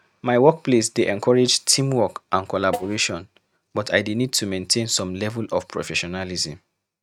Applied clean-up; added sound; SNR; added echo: neural mask model RNNoise.